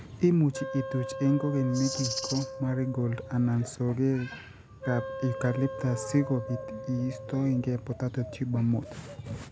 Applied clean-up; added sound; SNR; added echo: none; Rattle (instrument) + Wind instrument, woodwind instrument; 10 dB; none.